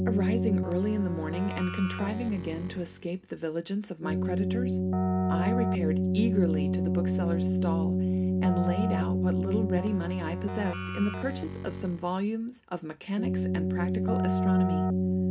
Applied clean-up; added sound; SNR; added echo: none; Keyboard (musical); -3 dB; reverberation time 0.3 s.